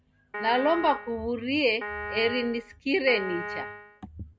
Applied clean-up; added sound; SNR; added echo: none; Piano; 8 dB; none.